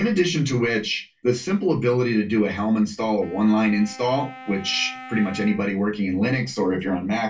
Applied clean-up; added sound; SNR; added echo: none; Wind instrument, woodwind instrument; 19 dB; reverberation time 0.2 s.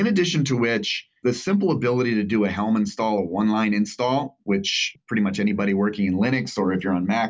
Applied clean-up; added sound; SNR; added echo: none; none; none; none.